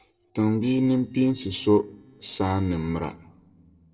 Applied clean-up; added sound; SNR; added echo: neural separator model SepFormer DNS4.